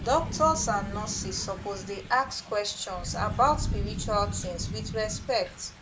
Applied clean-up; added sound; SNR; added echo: none; Thunder / Rain; 6 dB; none.